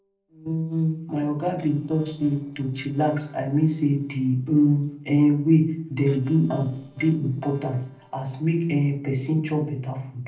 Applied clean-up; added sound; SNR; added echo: neural separator model SepFormer DNS4.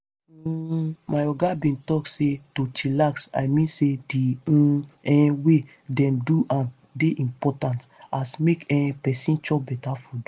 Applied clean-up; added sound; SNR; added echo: none; none; none; none.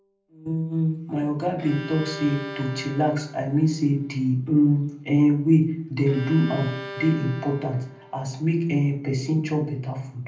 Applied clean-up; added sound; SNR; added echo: none; Bowed string instrument; 17 dB; reverberation time 0.6 s.